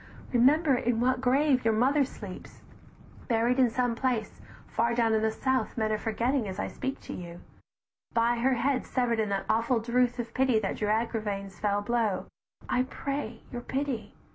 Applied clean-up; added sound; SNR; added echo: none; none; none; none.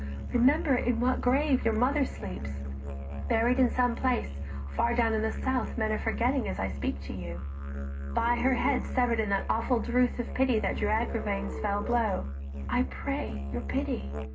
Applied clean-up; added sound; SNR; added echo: none; Musical instrument; 5 dB; reverberation time 0.2 s.